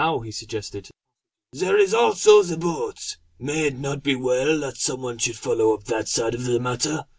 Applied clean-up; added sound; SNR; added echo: none; none; none; none.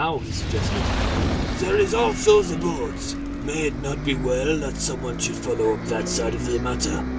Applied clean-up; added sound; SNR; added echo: none; Bus + Fire; 2 dB; none.